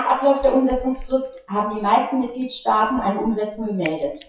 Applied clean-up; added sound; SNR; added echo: classical method WPE with log-MMSE.